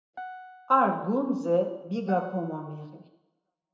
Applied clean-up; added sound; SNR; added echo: none; Piano; 18 dB; reverberation time 0.8 s.